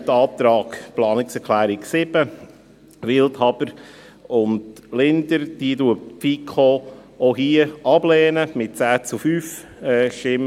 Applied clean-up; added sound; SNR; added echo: none; none; none; none.